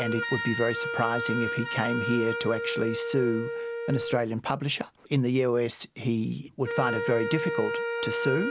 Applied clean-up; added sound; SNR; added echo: none; Wind instrument, woodwind instrument; 4 dB; none.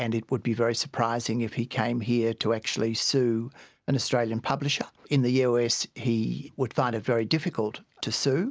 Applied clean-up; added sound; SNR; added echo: none; none; none; none.